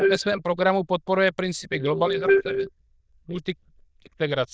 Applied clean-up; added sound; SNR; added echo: neural diffusion model UNIVERSE++.